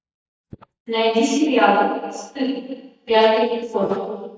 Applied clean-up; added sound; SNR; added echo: neural mask model DeepFilterNet 3.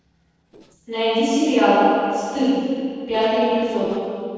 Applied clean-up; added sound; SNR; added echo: neural separator model SepFormer DNS4.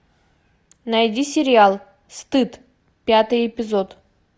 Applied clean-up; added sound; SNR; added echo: none; none; none; none.